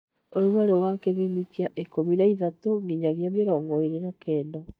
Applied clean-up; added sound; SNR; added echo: neural mask model DeepFilterNet 3.